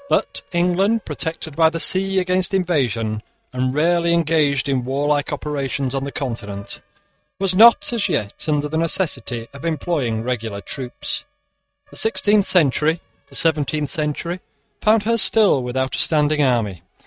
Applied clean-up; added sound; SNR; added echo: neural mask model RNNoise.